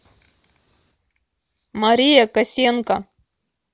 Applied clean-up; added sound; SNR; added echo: none; none; none; none.